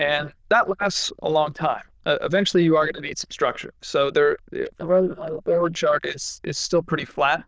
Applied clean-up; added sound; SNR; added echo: neural diffusion model UNIVERSE++.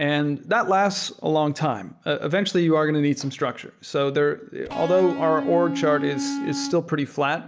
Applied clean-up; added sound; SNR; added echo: none; Electric guitar; 5 dB; none.